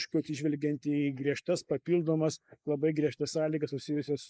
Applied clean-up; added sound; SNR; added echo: neural mask model Resemble Enhance denoiser.